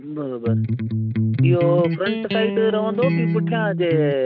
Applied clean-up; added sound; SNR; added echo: none; Electric guitar; -1 dB; none.